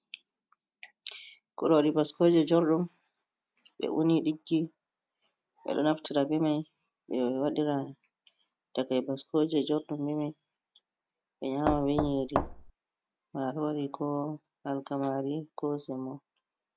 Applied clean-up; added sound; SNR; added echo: none; Knock; 2 dB; none.